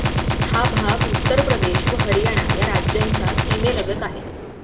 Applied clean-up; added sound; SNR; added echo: none; Gunshot, gunfire; -4 dB; reverberation time 0.8 s.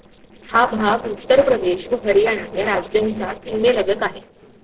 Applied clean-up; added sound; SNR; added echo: neural separator model SepFormer DNS4.